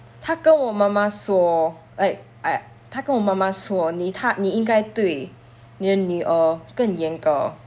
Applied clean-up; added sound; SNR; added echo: none; none; none; none.